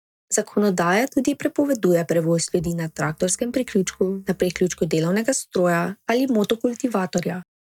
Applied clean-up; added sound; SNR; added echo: neural mask model DeepFilterNet 3.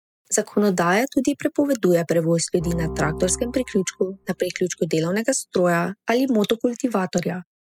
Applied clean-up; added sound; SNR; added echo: classical method spectral subtraction.